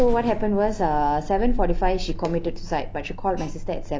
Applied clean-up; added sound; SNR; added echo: none; Alarm; 2 dB; none.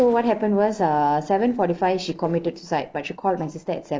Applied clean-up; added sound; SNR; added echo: neural separator model SepFormer DNS4.